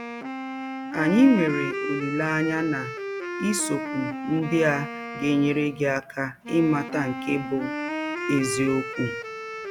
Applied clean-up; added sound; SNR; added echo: none; Wind instrument, woodwind instrument; 7 dB; none.